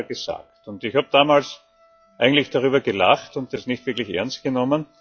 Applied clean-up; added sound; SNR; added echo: classical method log-MMSE.